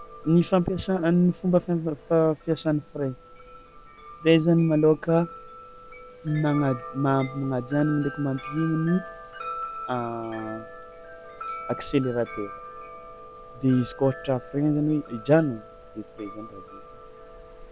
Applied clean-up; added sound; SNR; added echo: none; Wind chime; 15 dB; none.